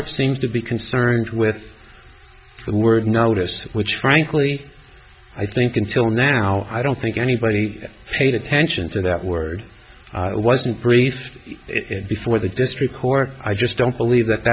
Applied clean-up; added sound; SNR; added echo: none; none; none; none.